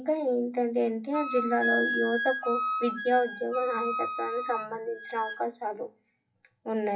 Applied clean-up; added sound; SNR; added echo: classical method WPE with log-MMSE.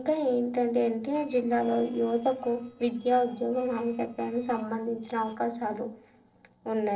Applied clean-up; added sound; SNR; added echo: neural separator model SepFormer DNS4.